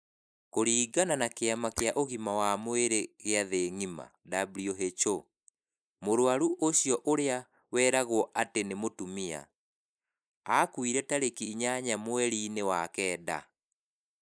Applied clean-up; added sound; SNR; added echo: neural mask model Resemble Enhance denoiser.